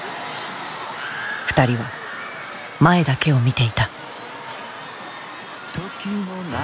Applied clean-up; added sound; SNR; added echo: none; none; none; none.